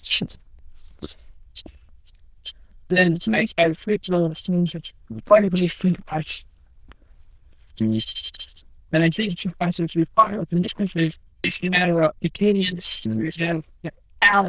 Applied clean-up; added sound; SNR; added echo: neural diffusion model UNIVERSE++.